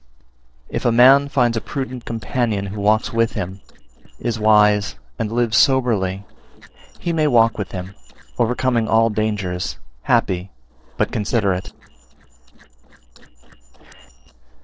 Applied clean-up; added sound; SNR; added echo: neural separator model SepFormer DNS4.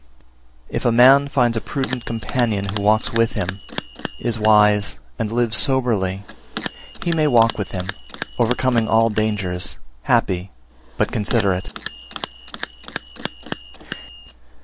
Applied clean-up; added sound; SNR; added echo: none; Bell; 11 dB; none.